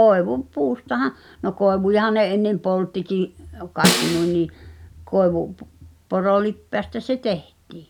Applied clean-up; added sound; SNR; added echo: none; Snare drum; 1 dB; none.